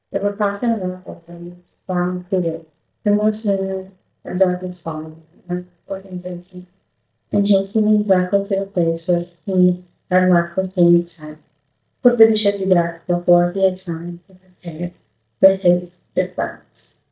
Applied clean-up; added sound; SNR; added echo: neural mask model DeepFilterNet 3.